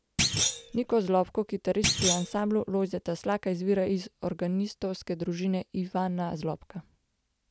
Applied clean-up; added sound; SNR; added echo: none; Thump, thud; 1 dB; none.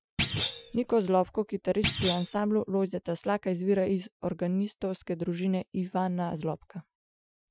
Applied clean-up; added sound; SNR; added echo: classical method Wiener filter.